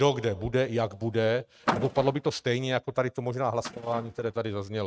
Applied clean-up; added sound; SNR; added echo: neural mask model RNNoise.